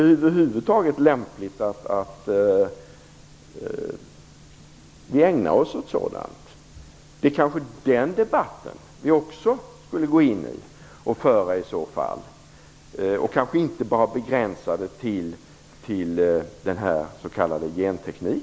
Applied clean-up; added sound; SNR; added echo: none; none; none; none.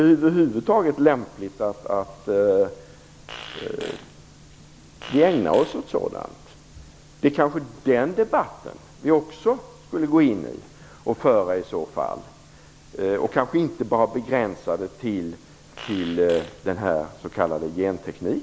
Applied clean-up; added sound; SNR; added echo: none; Fart; 18 dB; none.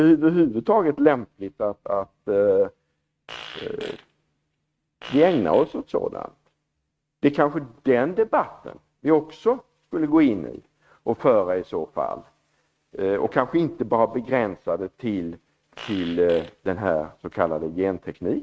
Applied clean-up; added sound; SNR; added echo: neural mask model RNNoise.